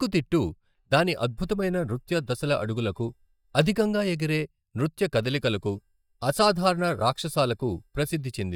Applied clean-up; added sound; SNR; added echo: neural mask model DeepFilterNet 3.